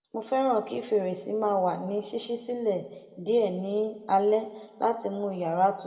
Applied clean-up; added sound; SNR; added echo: none; none; none; reverberation time 1.0 s.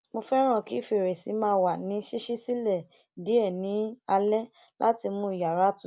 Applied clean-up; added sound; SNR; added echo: none; none; none; none.